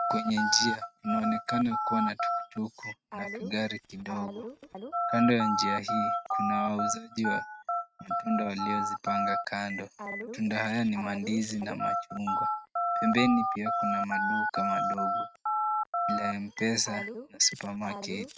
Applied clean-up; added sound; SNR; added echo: neural mask model RNNoise.